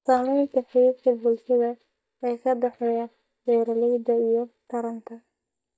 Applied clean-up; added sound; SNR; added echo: neural mask model DeepFilterNet 3.